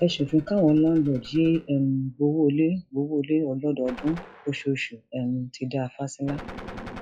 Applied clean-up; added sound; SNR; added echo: classical method log-MMSE.